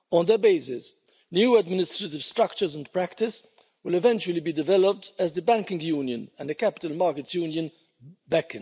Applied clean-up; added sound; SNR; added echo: none; none; none; none.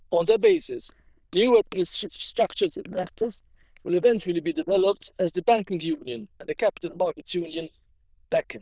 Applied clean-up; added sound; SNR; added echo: neural diffusion model UNIVERSE++.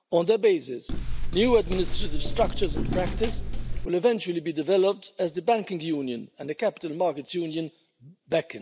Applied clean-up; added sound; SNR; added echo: none; Walk, footsteps; -1 dB; none.